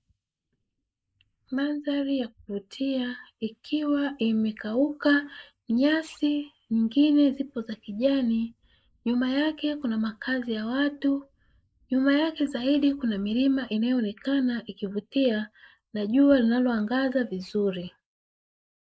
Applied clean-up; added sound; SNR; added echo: neural mask model Resemble Enhance denoiser.